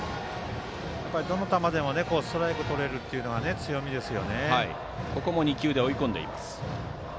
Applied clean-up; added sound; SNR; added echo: none; none; none; none.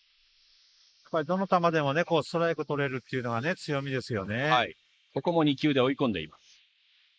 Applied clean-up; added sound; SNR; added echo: neural mask model Resemble Enhance denoiser.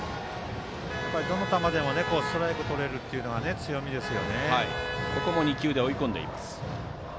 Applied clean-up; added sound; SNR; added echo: none; Motor vehicle (road); 6 dB; none.